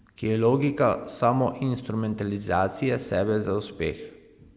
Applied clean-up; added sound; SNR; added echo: none; none; none; none.